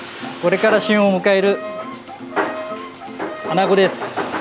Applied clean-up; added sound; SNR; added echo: none; Bowed string instrument; 13 dB; none.